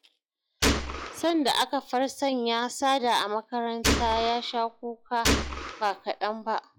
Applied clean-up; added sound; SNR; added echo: classical method log-MMSE.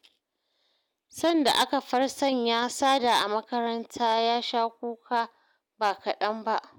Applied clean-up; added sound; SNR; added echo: none; none; none; none.